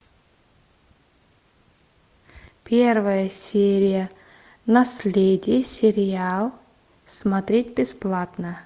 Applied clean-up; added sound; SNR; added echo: none; none; none; none.